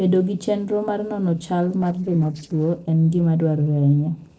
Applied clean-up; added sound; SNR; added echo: neural separator model SepFormer DNS4.